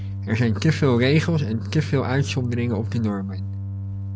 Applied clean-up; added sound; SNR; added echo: none; Organ; 6 dB; none.